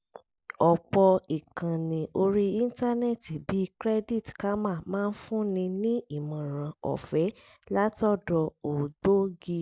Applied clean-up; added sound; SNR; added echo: none; none; none; none.